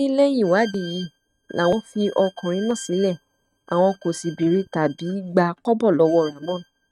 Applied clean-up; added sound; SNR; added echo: neural mask model RNNoise.